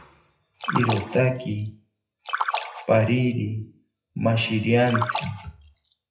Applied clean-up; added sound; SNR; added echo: classical method WPE with log-MMSE.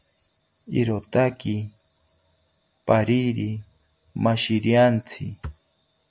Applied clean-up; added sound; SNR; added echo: none; none; none; none.